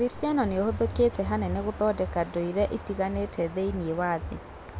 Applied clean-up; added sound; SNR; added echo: none; Wind; 17 dB; none.